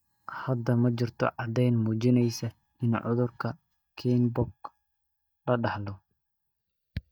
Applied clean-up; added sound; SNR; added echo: neural mask model DeepFilterNet 3.